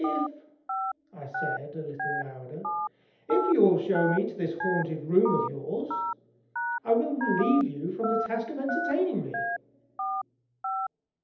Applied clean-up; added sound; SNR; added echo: none; Telephone; 5 dB; reverberation time 0.8 s.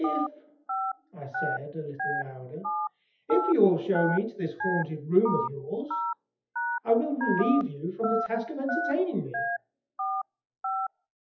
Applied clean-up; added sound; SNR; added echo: classical method WPE with log-MMSE.